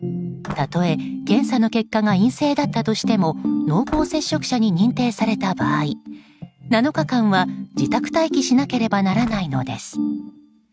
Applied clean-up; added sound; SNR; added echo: neural mask model RNNoise.